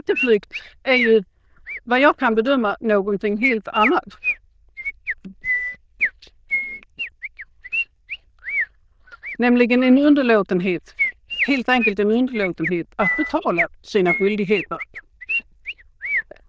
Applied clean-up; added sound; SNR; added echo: neural diffusion model UNIVERSE++.